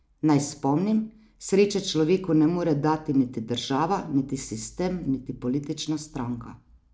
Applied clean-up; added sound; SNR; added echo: none; none; none; none.